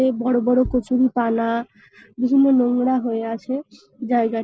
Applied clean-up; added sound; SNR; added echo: neural separator model SepFormer DNS4.